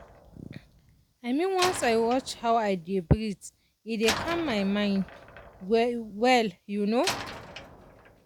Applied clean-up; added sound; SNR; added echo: none; Slam; 11 dB; none.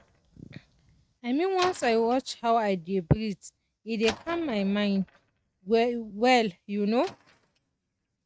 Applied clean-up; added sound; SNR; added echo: neural mask model RNNoise.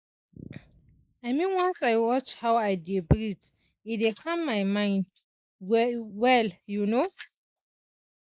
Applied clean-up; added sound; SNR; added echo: neural mask model Resemble Enhance denoiser.